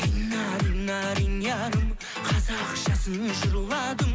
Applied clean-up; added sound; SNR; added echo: none; none; none; none.